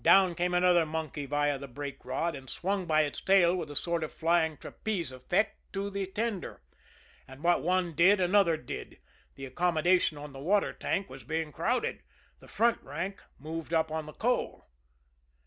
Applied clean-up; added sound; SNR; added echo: none; none; none; none.